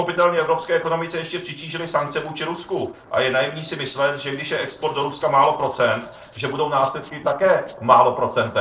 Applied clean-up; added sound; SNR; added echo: neural separator model SepFormer DNS4.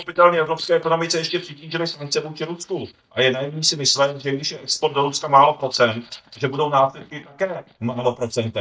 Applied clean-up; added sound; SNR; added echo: neural mask model DeepFilterNet 3.